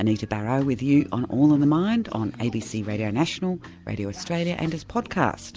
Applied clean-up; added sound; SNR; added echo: none; none; none; none.